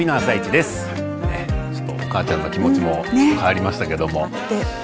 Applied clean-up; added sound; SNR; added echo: none; none; none; none.